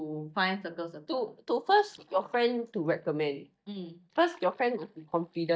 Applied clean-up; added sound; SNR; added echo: neural mask model DeepFilterNet 3.